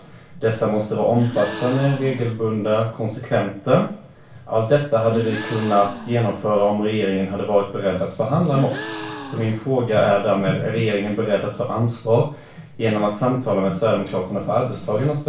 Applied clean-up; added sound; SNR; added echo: none; Gasp; 15 dB; reverberation time 0.3 s.